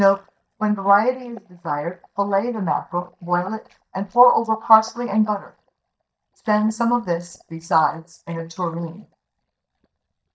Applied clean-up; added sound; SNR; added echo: neural mask model DeepFilterNet 3.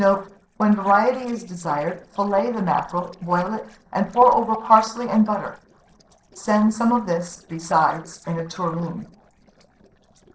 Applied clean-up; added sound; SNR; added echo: neural separator model SepFormer DNS4.